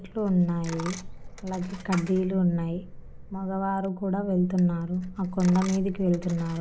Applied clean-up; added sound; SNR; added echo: none; Coin (dropping); 14 dB; none.